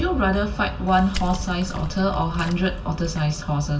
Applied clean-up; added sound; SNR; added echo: none; Water / Splash, splatter; 12 dB; reverberation time 0.1 s.